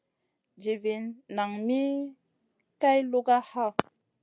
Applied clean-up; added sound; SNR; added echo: none; none; none; none.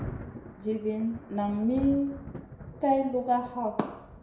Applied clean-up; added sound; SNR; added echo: none; Thunder; 12 dB; reverberation time 0.6 s.